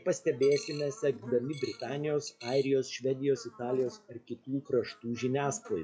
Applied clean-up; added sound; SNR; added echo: classical method log-MMSE.